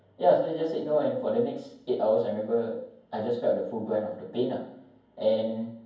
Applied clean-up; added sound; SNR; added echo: none; none; none; reverberation time 0.9 s.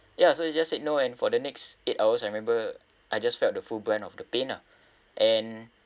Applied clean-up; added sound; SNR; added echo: none; none; none; none.